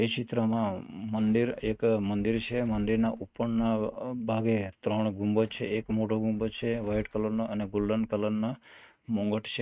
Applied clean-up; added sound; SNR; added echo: neural mask model RNNoise.